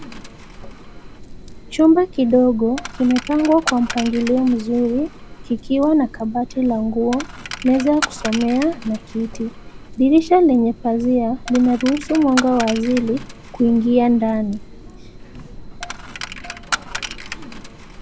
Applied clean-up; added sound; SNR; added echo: none; Coin (dropping); 12 dB; none.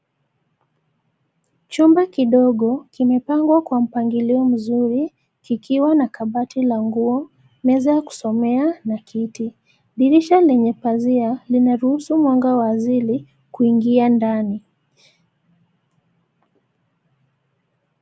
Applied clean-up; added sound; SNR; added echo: none; none; none; none.